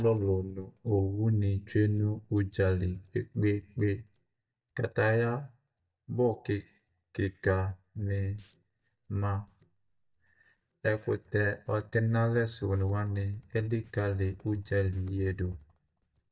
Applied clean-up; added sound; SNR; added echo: neural mask model DeepFilterNet 3.